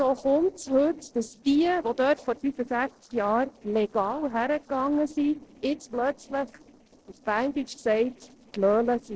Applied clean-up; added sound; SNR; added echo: neural separator model SepFormer DNS4.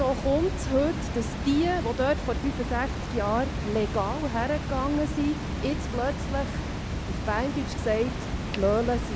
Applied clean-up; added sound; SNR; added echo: none; Water; 3 dB; none.